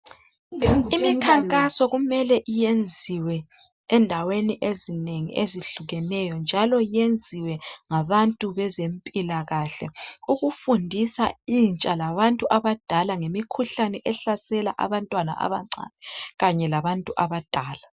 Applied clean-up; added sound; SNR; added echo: none; none; none; none.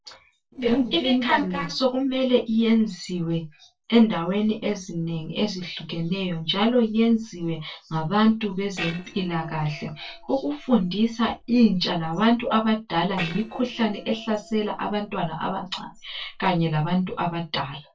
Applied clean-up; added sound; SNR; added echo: neural separator model SepFormer DNS4.